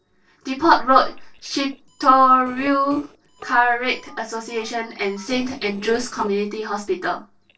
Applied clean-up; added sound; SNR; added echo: neural separator model SepFormer DNS4.